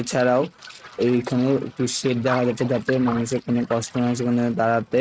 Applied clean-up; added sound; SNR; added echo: neural mask model RNNoise.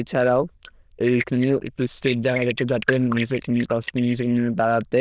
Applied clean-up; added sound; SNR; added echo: neural diffusion model UNIVERSE++.